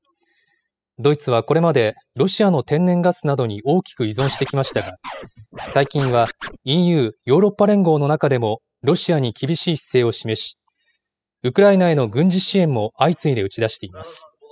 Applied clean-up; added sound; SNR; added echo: classical method spectral subtraction.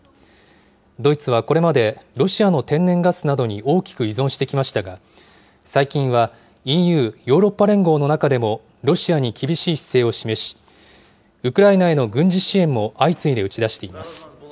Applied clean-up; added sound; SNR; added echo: none; none; none; none.